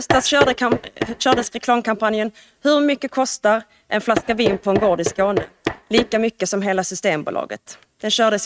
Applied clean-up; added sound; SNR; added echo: neural mask model RNNoise.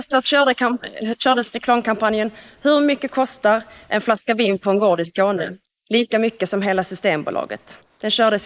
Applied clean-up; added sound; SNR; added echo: neural mask model Resemble Enhance denoiser.